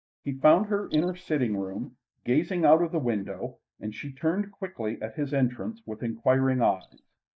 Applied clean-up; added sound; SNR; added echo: neural mask model DeepFilterNet 3.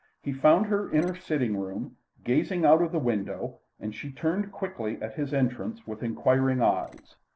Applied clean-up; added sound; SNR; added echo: neural separator model SepFormer DNS4.